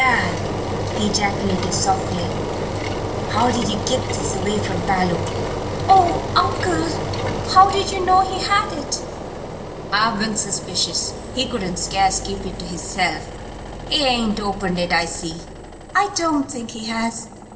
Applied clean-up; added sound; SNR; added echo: none; Engine; 4 dB; reverberation time 1.3 s.